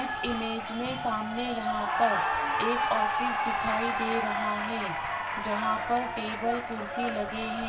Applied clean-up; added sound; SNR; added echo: none; Cheering; -1 dB; reverberation time 0.2 s.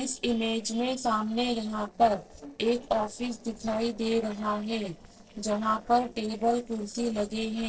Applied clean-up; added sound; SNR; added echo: neural separator model SepFormer DNS4.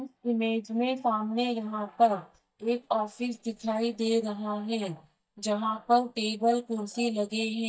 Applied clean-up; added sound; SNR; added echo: neural mask model DeepFilterNet 3.